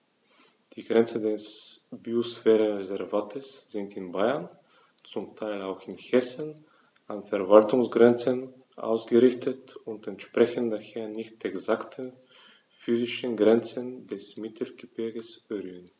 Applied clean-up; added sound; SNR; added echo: none; none; none; none.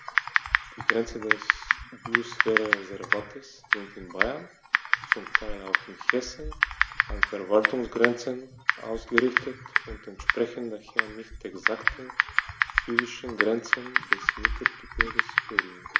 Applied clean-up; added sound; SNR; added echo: none; Typing; -5 dB; none.